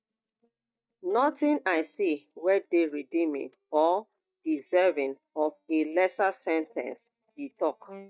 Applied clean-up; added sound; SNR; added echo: neural mask model DeepFilterNet 3.